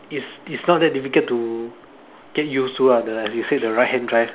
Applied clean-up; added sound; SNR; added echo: none; none; none; none.